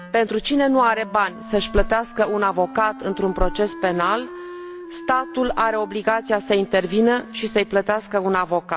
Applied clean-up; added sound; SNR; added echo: none; Wind instrument, woodwind instrument; 16 dB; none.